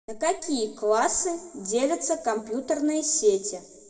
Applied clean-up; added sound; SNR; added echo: none; none; none; reverberation time 1.3 s.